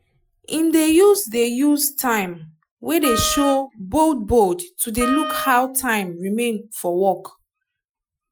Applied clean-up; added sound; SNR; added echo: classical method Wiener filter.